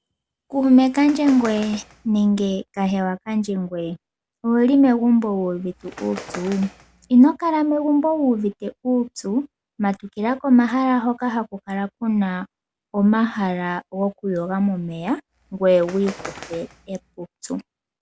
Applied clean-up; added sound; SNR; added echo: none; Bird; 19 dB; none.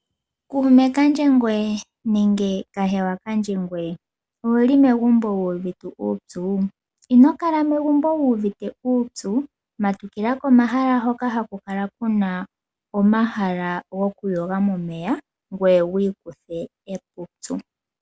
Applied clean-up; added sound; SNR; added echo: none; none; none; none.